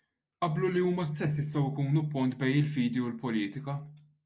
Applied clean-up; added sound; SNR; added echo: neural mask model Resemble Enhance denoiser.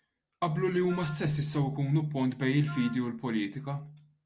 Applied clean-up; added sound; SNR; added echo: none; Wind instrument, woodwind instrument; 18 dB; none.